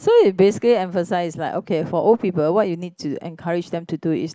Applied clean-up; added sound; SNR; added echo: none; none; none; none.